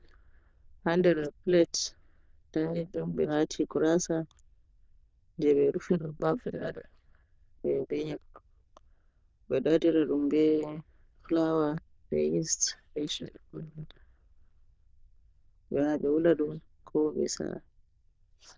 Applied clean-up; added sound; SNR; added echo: neural diffusion model UNIVERSE++.